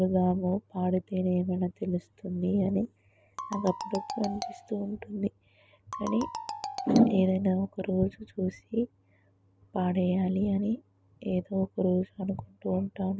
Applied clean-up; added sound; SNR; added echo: none; Marimba, xylophone; 10 dB; none.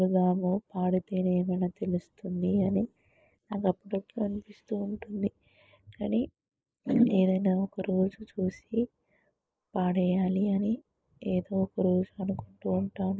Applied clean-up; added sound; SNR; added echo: neural mask model Resemble Enhance denoiser.